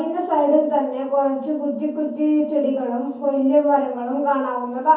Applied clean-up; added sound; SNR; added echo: none; none; none; reverberation time 0.6 s.